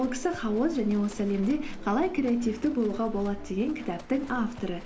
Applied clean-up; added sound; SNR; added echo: none; Livestock, farm animals, working animals; 13 dB; none.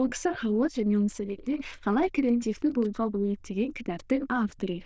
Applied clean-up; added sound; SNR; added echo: neural diffusion model UNIVERSE++.